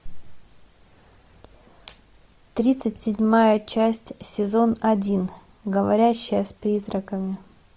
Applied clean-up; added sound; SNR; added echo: none; none; none; none.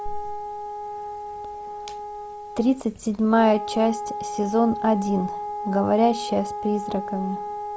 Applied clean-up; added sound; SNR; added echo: none; Wind instrument, woodwind instrument; 7 dB; none.